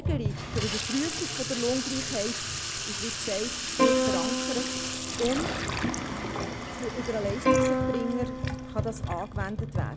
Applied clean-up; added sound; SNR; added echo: none; Plucked string instrument + Sink (filling or washing) / Water tap, faucet; -4 dB; none.